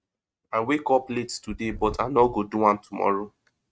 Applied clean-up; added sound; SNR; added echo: neural mask model RNNoise.